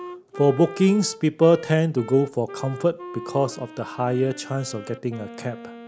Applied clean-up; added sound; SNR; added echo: none; Wind instrument, woodwind instrument; 16 dB; none.